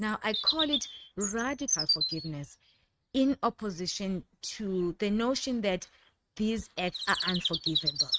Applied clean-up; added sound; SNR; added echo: neural mask model RNNoise.